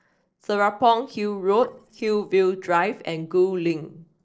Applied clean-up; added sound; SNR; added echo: neural separator model SepFormer DNS4.